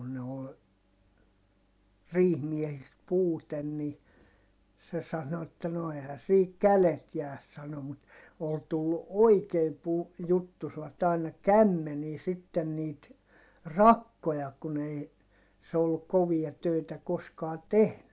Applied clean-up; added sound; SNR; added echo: none; none; none; none.